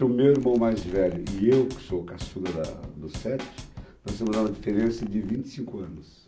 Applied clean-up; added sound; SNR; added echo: none; Drum / Drum kit + Animal; 14 dB; none.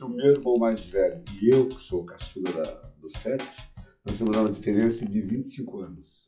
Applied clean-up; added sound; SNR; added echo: classical method log-MMSE.